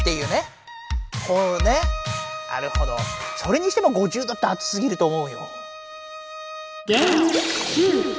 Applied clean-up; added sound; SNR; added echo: none; Bowed string instrument; 13 dB; none.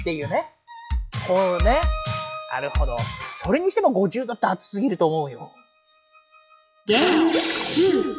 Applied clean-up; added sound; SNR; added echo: classical method log-MMSE.